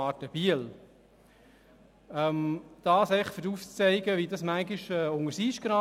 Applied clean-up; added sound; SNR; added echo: none; none; none; none.